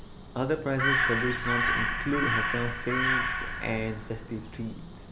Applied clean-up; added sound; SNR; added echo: none; Crow; -2 dB; none.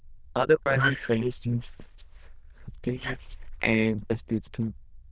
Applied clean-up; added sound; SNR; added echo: neural diffusion model UNIVERSE++.